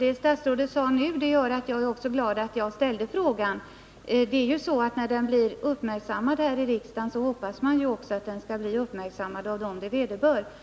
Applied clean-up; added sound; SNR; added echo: none; none; none; none.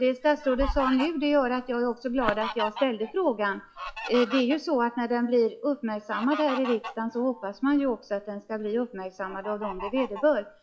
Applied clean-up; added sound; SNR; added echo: classical method log-MMSE.